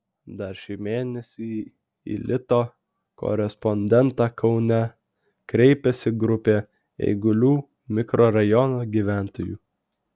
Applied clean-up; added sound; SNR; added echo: none; none; none; none.